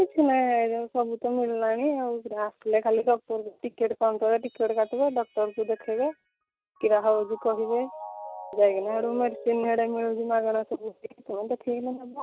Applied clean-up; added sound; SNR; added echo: neural mask model RNNoise.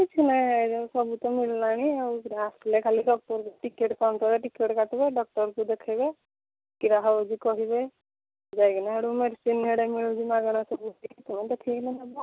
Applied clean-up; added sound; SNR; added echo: none; none; none; none.